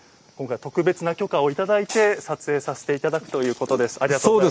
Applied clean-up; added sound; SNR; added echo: none; none; none; none.